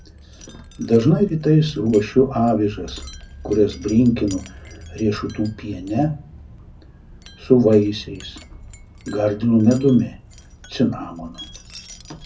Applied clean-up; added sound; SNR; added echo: none; Wind chime; 19 dB; reverberation time 0.4 s.